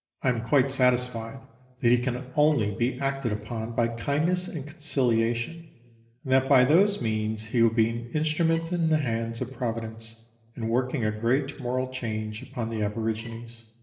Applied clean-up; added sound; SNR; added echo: neural separator model SepFormer DNS4.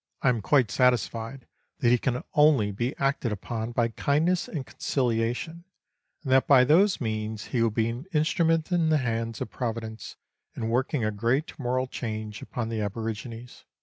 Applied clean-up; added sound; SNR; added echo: none; none; none; none.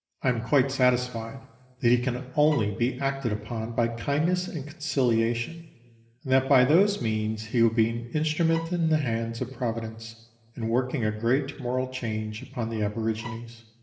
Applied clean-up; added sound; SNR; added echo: none; Bowed string instrument; 17 dB; reverberation time 1.1 s.